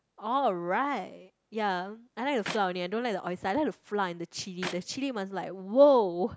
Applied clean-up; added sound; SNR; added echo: none; Clapping; 14 dB; none.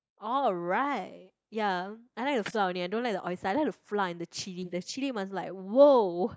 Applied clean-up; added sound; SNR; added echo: neural mask model DeepFilterNet 3.